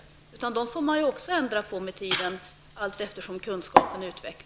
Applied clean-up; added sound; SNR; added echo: none; none; none; none.